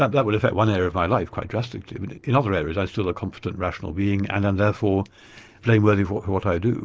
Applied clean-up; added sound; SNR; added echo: neural separator model SepFormer DNS4.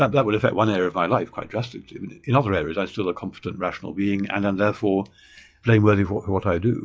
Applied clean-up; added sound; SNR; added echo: classical method log-MMSE.